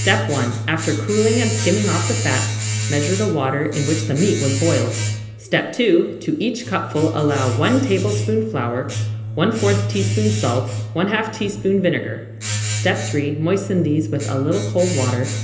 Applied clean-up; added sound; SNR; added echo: none; Domestic sounds, home sounds; 3 dB; reverberation time 0.8 s.